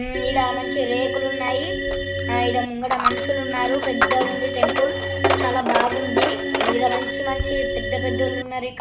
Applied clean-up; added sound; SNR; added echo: none; Organ + Coin (dropping); -1 dB; none.